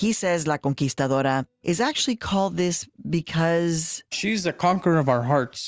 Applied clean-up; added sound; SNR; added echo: none; none; none; none.